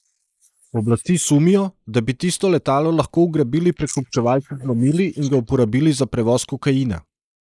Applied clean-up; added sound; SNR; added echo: neural mask model Resemble Enhance denoiser.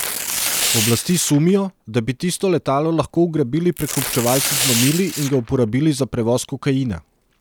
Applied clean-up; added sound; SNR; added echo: none; Tearing; 6 dB; none.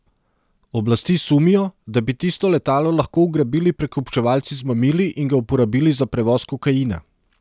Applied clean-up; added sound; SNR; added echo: none; none; none; none.